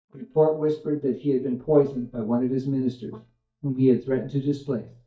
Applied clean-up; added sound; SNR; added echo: neural mask model DeepFilterNet 3.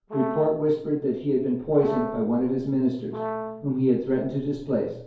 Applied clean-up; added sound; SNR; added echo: none; Brass instrument; 9 dB; reverberation time 2.4 s.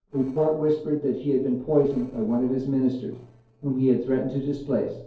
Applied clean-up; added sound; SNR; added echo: neural separator model SepFormer DNS4.